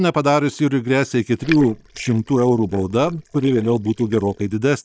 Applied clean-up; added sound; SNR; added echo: neural mask model DeepFilterNet 3.